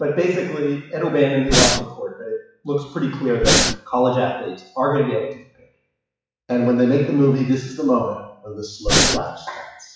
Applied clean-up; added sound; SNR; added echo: classical method WPE with log-MMSE.